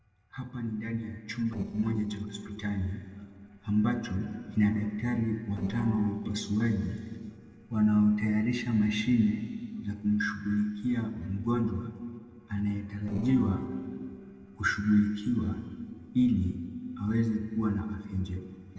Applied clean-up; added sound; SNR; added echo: neural separator model SepFormer DNS4.